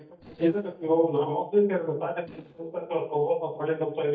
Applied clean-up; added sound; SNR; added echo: neural mask model DeepFilterNet 3.